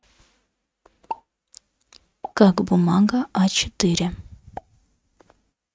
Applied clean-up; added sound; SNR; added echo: neural mask model RNNoise.